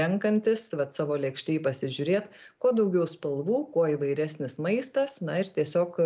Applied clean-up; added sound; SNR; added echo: none; none; none; none.